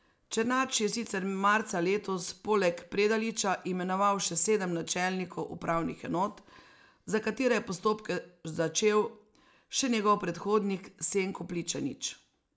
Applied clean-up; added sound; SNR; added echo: none; none; none; none.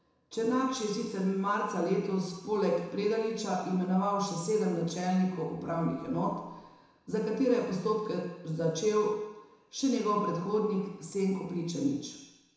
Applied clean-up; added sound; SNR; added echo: none; none; none; reverberation time 1.0 s.